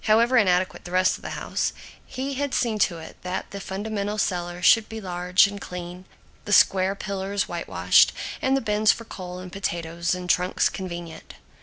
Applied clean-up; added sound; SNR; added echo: none; none; none; none.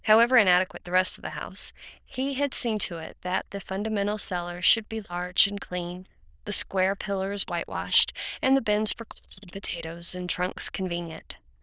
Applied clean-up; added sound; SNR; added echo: neural diffusion model UNIVERSE++.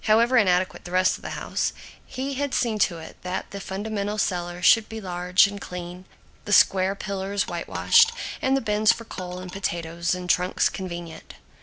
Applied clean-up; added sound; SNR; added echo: none; Coin (dropping); 14 dB; none.